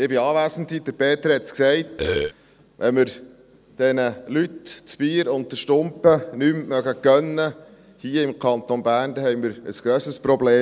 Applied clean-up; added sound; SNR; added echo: none; Burping, eructation; 1 dB; none.